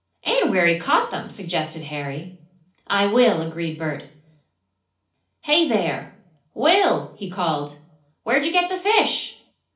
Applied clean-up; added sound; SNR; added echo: none; none; none; reverberation time 0.4 s.